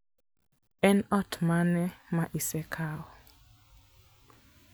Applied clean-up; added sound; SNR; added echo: none; none; none; none.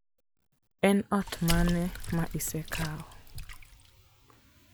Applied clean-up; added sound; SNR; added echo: none; Water / Splash, splatter; 4 dB; none.